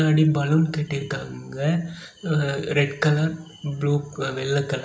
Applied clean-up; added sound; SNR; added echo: none; none; none; none.